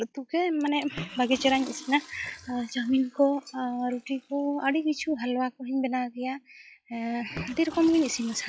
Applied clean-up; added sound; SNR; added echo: classical method log-MMSE.